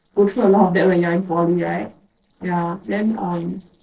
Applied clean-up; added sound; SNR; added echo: neural separator model SepFormer DNS4.